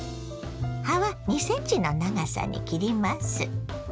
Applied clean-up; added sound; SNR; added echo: none; none; none; none.